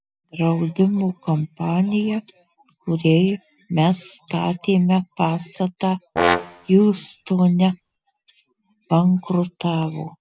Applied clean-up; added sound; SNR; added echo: none; Brass instrument; 4 dB; none.